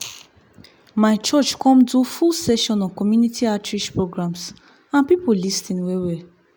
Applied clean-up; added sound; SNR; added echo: none; none; none; none.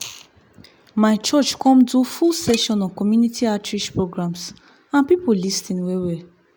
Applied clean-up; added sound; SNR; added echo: none; Dishes, pots, and pans; 18 dB; none.